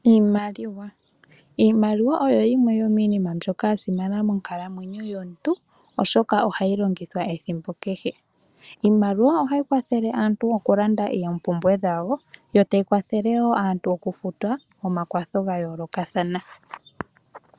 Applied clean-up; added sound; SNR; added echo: none; none; none; none.